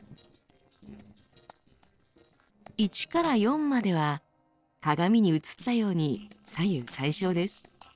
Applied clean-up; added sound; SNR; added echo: neural separator model SepFormer DNS4.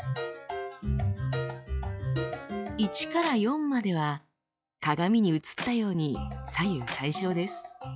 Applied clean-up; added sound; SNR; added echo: classical method log-MMSE.